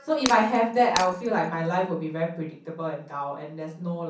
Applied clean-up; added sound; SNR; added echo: none; Shatter; 8 dB; reverberation time 0.6 s.